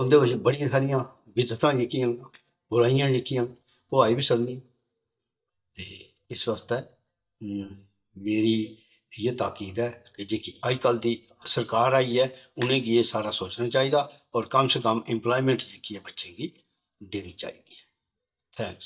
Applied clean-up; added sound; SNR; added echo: neural mask model DeepFilterNet 3.